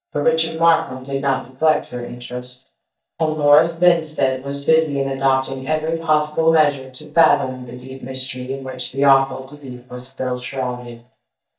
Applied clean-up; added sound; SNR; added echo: neural mask model DeepFilterNet 3.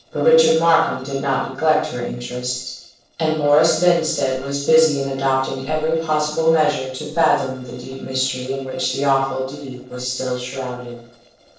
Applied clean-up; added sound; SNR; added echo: neural separator model SepFormer DNS4.